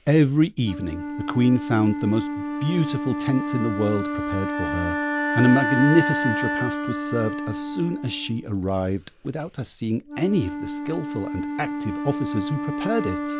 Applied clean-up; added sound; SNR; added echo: none; Wind instrument, woodwind instrument; 4 dB; none.